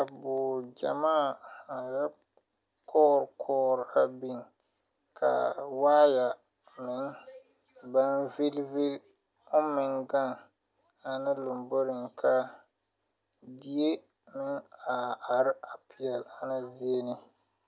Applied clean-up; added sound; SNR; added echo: none; none; none; none.